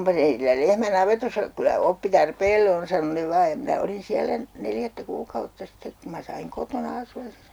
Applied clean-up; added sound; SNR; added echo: none; none; none; none.